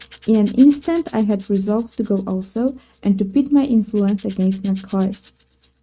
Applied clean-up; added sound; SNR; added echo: neural mask model RNNoise.